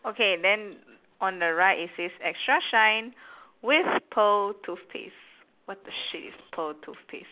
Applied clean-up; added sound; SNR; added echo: none; none; none; none.